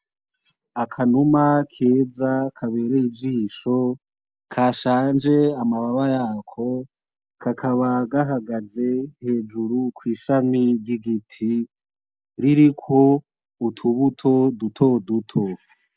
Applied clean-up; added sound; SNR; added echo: none; none; none; none.